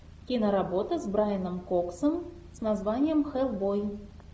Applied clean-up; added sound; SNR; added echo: none; none; none; none.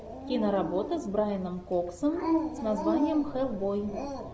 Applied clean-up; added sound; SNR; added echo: none; Dog; 4 dB; none.